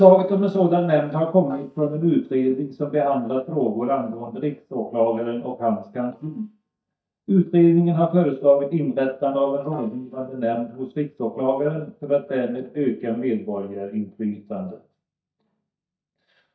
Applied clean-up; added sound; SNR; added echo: neural mask model DeepFilterNet 3.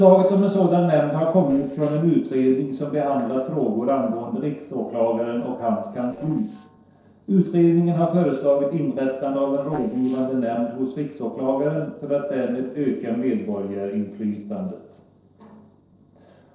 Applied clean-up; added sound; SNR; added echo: neural separator model SepFormer DNS4.